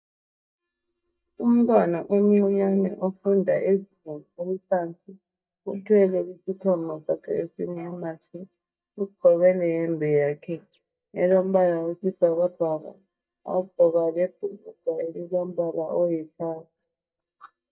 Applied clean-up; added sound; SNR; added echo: neural mask model DeepFilterNet 3.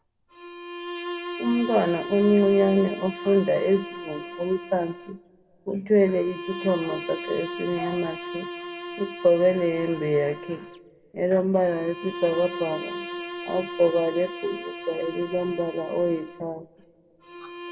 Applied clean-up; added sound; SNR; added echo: none; Bowed string instrument; 11 dB; reverberation time 1.6 s.